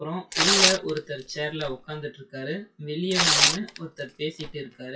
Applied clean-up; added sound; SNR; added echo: classical method WPE with log-MMSE.